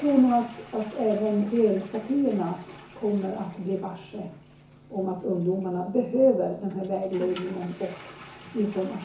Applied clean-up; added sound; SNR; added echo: none; Toilet flush; 19 dB; reverberation time 0.7 s.